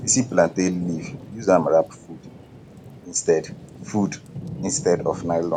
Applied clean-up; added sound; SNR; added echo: none; Thunder / Rain; 14 dB; none.